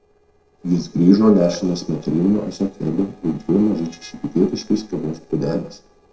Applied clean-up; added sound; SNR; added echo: neural separator model SepFormer DNS4.